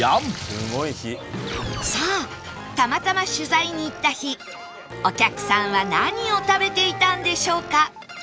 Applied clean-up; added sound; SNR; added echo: none; Wind instrument, woodwind instrument; 11 dB; none.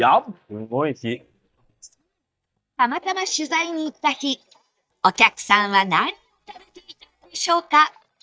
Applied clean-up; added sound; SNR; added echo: neural mask model DeepFilterNet 3.